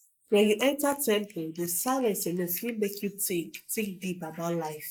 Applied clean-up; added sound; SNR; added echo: neural mask model Resemble Enhance denoiser.